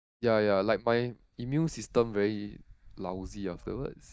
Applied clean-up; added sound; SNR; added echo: neural mask model DeepFilterNet 3.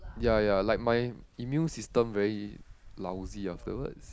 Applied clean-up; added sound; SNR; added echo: none; Rain; 13 dB; none.